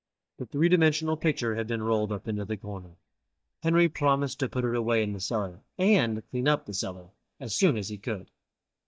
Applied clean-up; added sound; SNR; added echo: neural mask model DeepFilterNet 3.